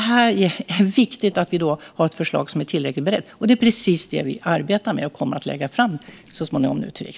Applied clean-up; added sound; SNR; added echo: neural separator model SepFormer DNS4.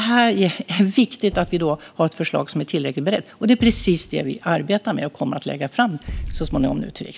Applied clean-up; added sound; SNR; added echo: none; Thump, thud; 16 dB; none.